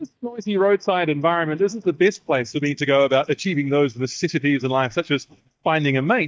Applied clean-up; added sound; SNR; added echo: neural mask model DeepFilterNet 3.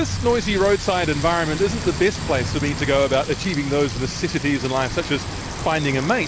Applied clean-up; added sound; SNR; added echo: none; Water tap, faucet; 15 dB; none.